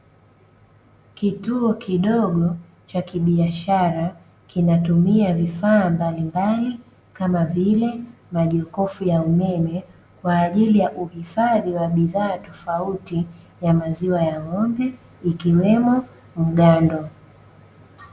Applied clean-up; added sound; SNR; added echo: none; none; none; none.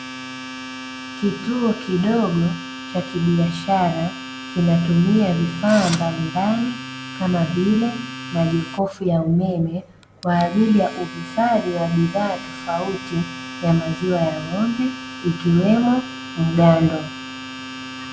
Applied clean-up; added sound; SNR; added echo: none; Engine / Drill + Domestic sounds, home sounds; 12 dB; none.